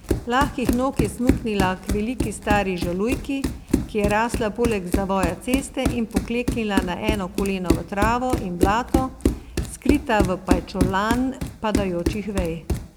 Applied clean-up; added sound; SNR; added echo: none; Run; 1 dB; none.